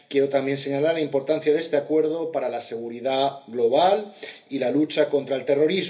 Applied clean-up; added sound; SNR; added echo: none; none; none; reverberation time 0.3 s.